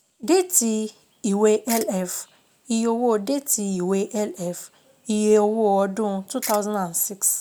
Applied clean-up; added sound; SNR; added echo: none; Ratchet, pawl; 10 dB; none.